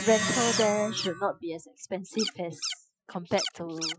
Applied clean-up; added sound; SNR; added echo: classical method Wiener filter.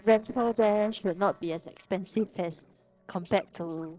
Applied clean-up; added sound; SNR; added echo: neural separator model SepFormer DNS4.